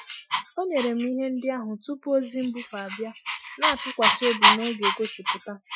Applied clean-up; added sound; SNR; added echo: classical method Wiener filter.